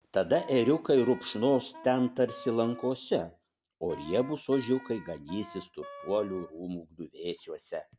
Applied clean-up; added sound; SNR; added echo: none; Wind instrument, woodwind instrument; 18 dB; none.